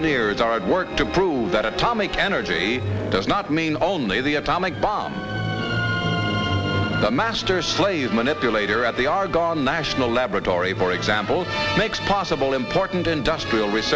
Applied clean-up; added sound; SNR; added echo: none; none; none; none.